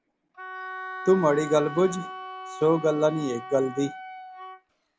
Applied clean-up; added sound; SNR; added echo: none; Wind instrument, woodwind instrument; 12 dB; none.